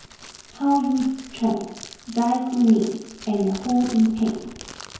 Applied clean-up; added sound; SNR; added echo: none; Crackle; 19 dB; reverberation time 0.9 s.